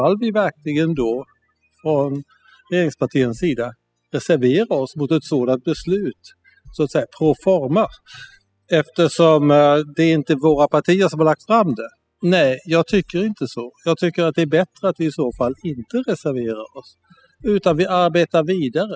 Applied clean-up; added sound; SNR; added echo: classical method spectral subtraction.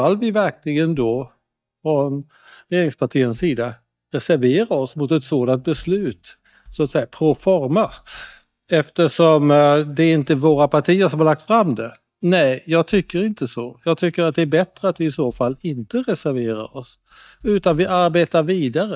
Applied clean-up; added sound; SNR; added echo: neural mask model DeepFilterNet 3.